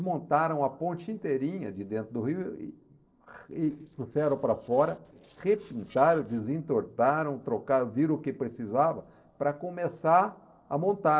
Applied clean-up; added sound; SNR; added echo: neural separator model SepFormer DNS4.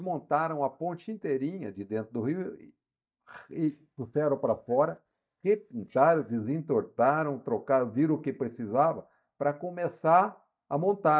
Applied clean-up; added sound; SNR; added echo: neural mask model DeepFilterNet 3.